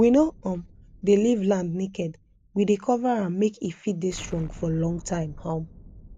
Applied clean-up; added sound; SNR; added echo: none; Explosion; 20 dB; none.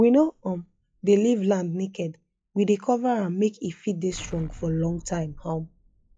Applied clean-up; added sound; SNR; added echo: classical method log-MMSE.